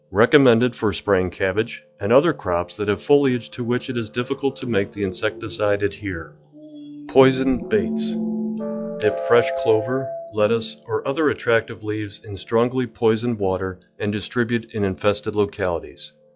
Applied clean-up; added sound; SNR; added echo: classical method log-MMSE.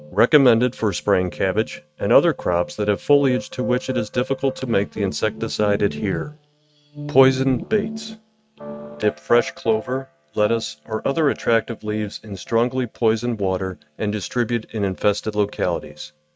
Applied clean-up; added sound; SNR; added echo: neural mask model RNNoise.